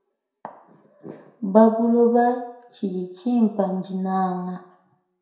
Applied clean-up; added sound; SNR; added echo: none; none; none; reverberation time 0.6 s.